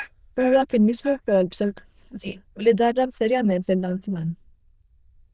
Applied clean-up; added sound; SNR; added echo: neural diffusion model UNIVERSE++.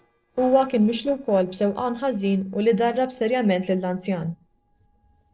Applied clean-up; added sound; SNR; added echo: neural separator model SepFormer DNS4.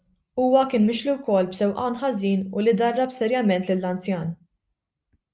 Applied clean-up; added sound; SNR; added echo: none; none; none; none.